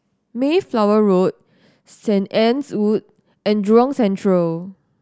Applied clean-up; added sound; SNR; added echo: none; none; none; none.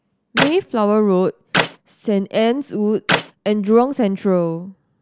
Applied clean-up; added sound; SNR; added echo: none; Clapping; 5 dB; none.